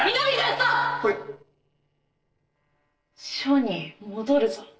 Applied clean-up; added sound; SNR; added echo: neural separator model SepFormer DNS4.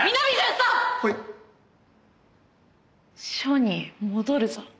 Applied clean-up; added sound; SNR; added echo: none; none; none; none.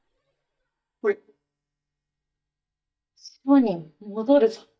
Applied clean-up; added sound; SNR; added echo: neural mask model DeepFilterNet 3.